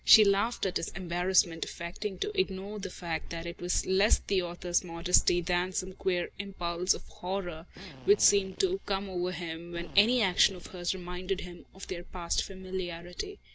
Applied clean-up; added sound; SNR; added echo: none; Drill; 19 dB; none.